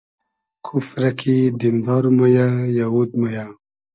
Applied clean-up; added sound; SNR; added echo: neural mask model DeepFilterNet 3.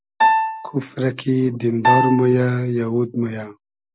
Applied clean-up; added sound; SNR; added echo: none; Piano; 1 dB; none.